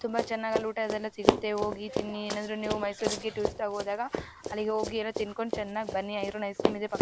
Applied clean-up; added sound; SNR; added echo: none; Run; 1 dB; none.